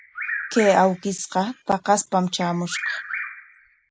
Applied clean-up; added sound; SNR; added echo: none; Bird vocalization, bird call, bird song; 10 dB; none.